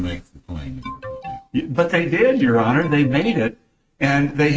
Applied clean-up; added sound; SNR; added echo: neural mask model RNNoise.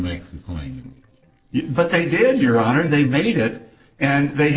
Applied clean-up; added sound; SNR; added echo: neural separator model SepFormer DNS4.